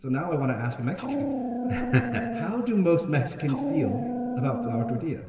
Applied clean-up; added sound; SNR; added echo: none; Dog; 3 dB; reverberation time 2.3 s.